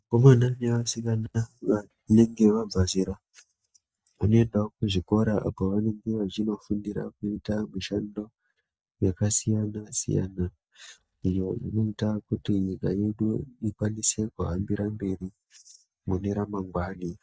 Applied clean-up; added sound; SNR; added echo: neural mask model DeepFilterNet 3.